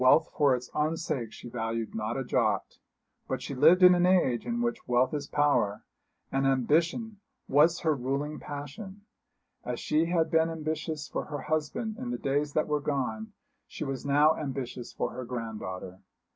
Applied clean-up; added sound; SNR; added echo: none; none; none; none.